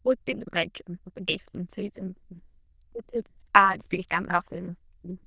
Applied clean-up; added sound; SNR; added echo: neural diffusion model UNIVERSE++.